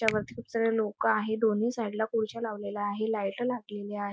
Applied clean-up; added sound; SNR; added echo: neural mask model RNNoise.